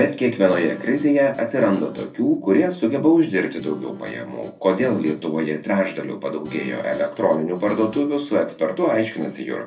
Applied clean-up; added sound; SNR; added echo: neural separator model SepFormer DNS4.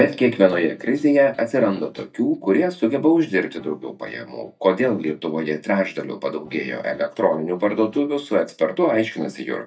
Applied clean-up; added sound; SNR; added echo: neural mask model DeepFilterNet 3.